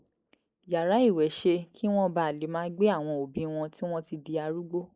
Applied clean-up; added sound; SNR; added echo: neural mask model Resemble Enhance denoiser.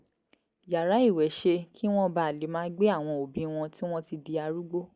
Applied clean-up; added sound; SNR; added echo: none; none; none; none.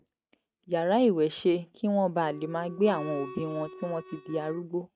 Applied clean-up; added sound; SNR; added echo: neural mask model RNNoise.